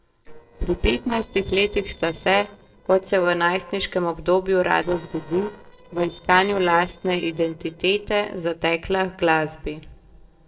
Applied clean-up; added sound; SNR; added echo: neural separator model SepFormer DNS4.